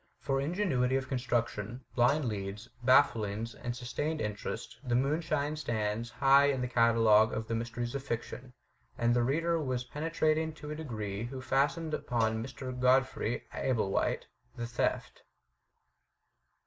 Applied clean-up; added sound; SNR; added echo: none; Cowbell; 17 dB; none.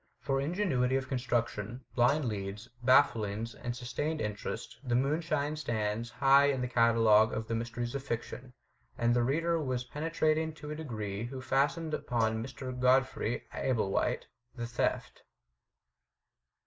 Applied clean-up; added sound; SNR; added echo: neural mask model Resemble Enhance denoiser.